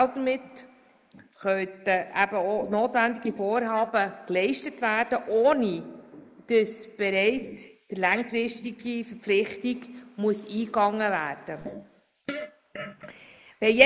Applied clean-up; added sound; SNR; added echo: neural mask model Resemble Enhance denoiser.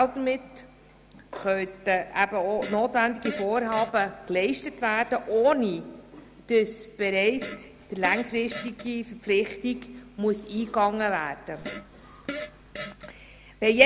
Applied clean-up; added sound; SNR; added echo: none; Fart; 12 dB; none.